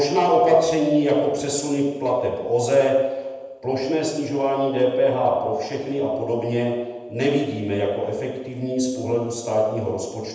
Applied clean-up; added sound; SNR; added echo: none; none; none; reverberation time 1.0 s.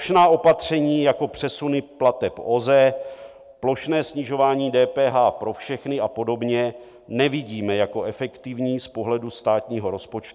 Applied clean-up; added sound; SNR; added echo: none; none; none; none.